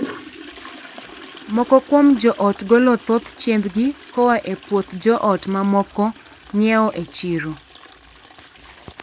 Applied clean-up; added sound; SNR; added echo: none; Toilet flush; 20 dB; none.